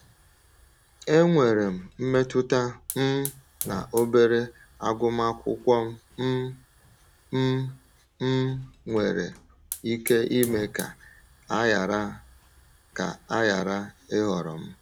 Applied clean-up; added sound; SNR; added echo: none; Hiss / Fire; 18 dB; none.